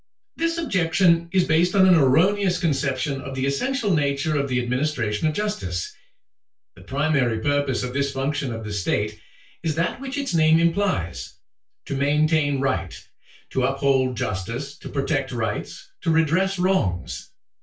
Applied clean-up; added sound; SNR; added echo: none; none; none; reverberation time 0.2 s.